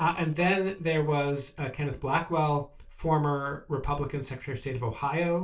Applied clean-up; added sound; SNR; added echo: neural separator model SepFormer DNS4.